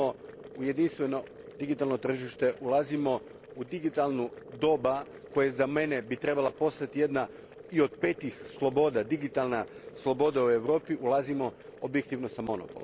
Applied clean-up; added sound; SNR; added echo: none; Boiling; 17 dB; none.